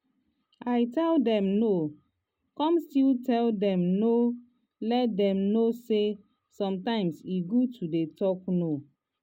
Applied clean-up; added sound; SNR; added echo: none; none; none; none.